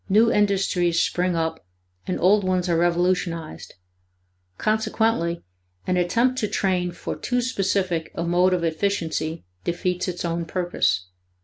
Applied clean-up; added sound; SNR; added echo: none; none; none; none.